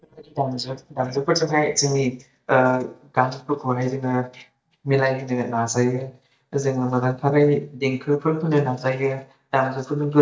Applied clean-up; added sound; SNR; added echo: neural mask model DeepFilterNet 3.